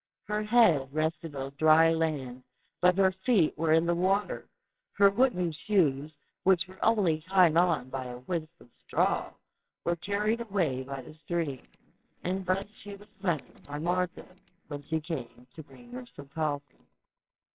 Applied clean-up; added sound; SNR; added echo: neural separator model SepFormer WHAMR!.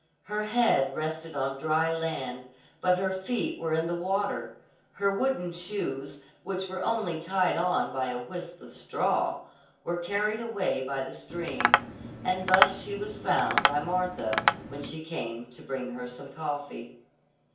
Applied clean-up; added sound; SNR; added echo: none; Tap; -2 dB; reverberation time 0.6 s.